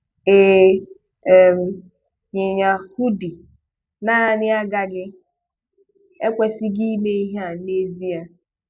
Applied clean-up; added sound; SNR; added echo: none; none; none; none.